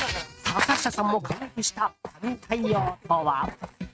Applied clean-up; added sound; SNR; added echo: neural mask model RNNoise.